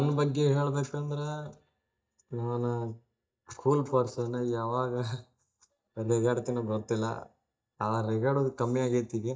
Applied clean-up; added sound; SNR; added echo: neural mask model DeepFilterNet 3.